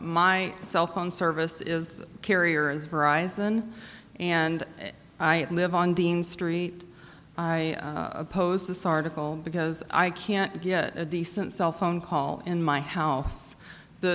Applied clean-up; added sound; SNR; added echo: none; none; none; none.